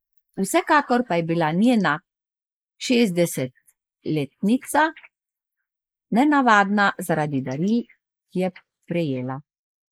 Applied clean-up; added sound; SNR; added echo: neural mask model Resemble Enhance denoiser.